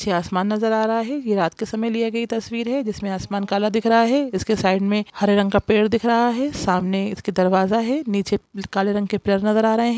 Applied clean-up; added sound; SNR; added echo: none; none; none; none.